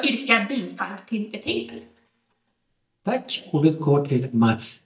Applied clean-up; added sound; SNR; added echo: neural mask model DeepFilterNet 3.